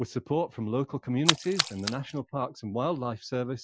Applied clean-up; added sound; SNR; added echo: classical method Wiener filter.